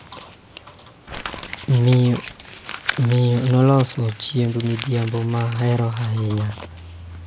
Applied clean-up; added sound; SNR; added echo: none; Crumpling, crinkling; 15 dB; none.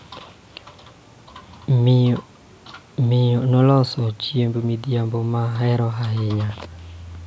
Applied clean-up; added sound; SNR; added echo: none; none; none; none.